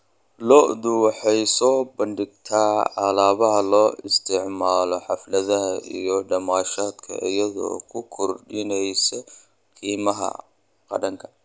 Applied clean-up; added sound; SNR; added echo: none; none; none; none.